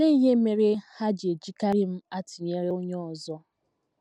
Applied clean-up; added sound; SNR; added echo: none; none; none; none.